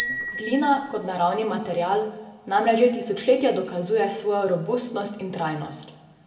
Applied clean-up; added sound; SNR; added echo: none; Bicycle bell; 0 dB; reverberation time 1.3 s.